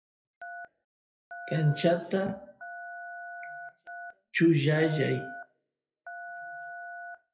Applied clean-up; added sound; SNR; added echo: classical method WPE with log-MMSE.